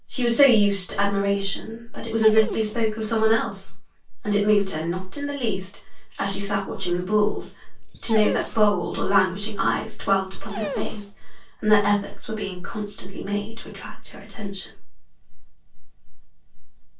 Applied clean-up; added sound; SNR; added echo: neural separator model SepFormer DNS4.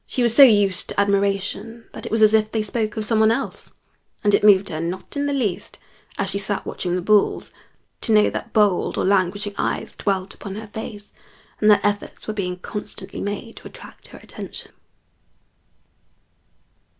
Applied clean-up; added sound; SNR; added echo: none; none; none; none.